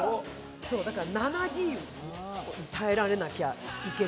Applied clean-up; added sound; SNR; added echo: none; Tambourine; 11 dB; none.